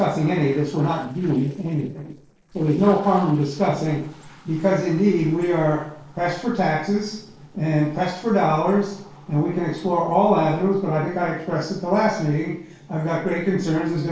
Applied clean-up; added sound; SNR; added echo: neural separator model SepFormer DNS4.